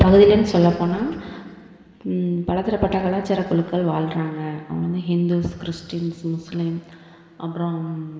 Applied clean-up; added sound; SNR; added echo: none; none; none; reverberation time 2.9 s.